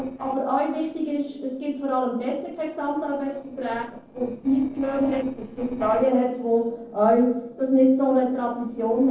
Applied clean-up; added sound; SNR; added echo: neural separator model SepFormer DNS4.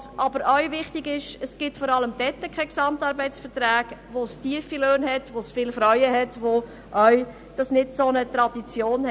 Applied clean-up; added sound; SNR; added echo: none; none; none; none.